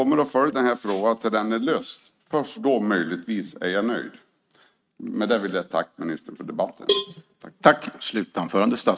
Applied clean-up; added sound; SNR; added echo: neural mask model RNNoise.